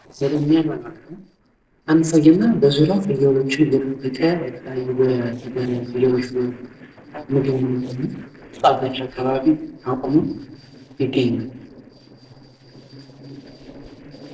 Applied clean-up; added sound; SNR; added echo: neural separator model SepFormer DNS4.